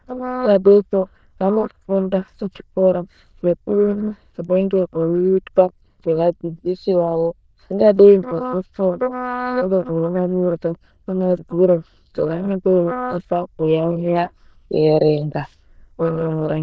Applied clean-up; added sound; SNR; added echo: neural diffusion model UNIVERSE++.